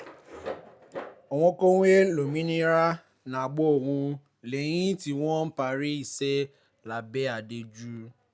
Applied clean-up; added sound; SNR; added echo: none; none; none; none.